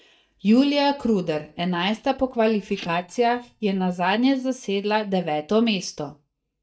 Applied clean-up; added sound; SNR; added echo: neural mask model DeepFilterNet 3.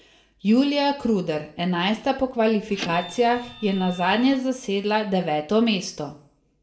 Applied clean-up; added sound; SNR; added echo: none; Printer; 15 dB; reverberation time 0.4 s.